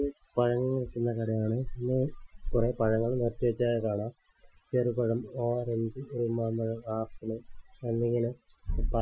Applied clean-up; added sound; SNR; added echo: classical method Wiener filter.